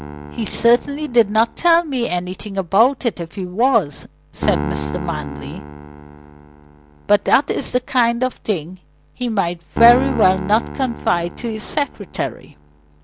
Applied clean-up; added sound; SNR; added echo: none; Piano; 11 dB; none.